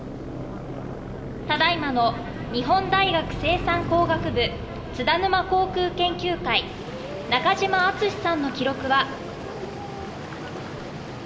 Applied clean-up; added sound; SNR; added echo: none; Car passing by; 13 dB; none.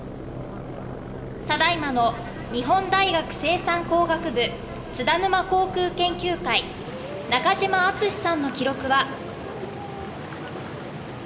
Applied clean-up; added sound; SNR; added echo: none; none; none; none.